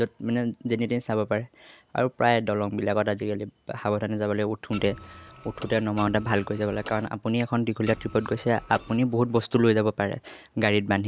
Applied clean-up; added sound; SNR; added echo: none; Printer; 16 dB; none.